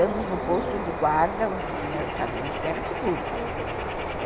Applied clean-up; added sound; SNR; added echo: none; Bird; 1 dB; none.